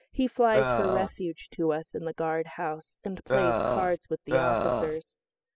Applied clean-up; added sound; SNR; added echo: classical method spectral subtraction.